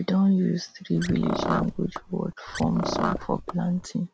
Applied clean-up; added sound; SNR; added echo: none; Car; 6 dB; none.